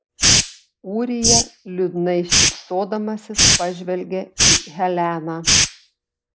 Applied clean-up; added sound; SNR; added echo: neural mask model Resemble Enhance denoiser.